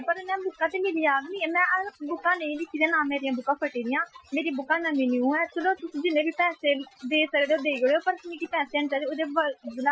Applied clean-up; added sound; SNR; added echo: classical method Wiener filter.